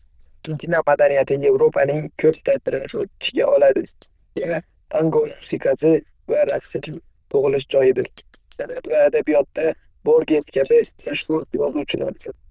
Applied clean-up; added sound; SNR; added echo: neural diffusion model UNIVERSE++.